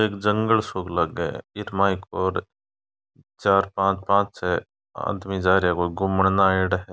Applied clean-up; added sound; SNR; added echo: none; none; none; none.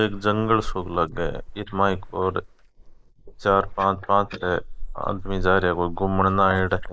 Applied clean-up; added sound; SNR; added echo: neural mask model Resemble Enhance denoiser.